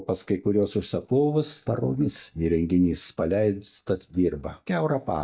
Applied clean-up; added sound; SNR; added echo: neural mask model DeepFilterNet 3.